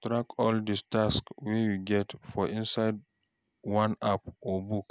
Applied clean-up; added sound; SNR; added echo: none; none; none; none.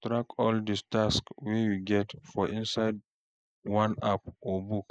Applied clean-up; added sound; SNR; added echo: neural mask model Resemble Enhance denoiser.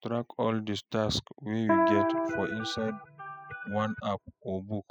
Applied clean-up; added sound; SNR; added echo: classical method spectral subtraction.